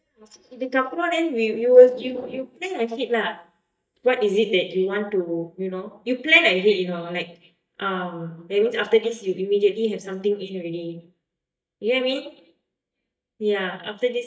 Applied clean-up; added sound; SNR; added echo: neural mask model DeepFilterNet 3.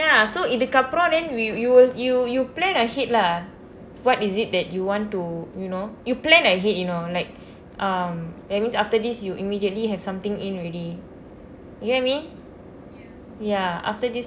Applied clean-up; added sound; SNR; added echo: none; none; none; none.